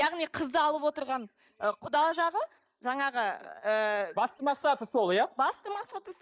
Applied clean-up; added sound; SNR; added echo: neural mask model DeepFilterNet 3.